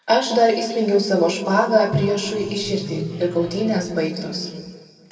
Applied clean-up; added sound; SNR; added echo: none; Microwave oven; 10 dB; reverberation time 2.0 s.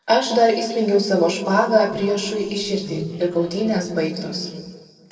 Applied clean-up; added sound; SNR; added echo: neural separator model SepFormer DNS4.